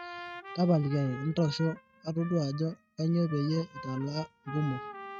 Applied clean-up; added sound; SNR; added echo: neural mask model RNNoise.